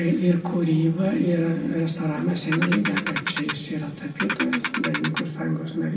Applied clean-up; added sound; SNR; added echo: none; Ratchet, pawl; 5 dB; reverberation time 1.8 s.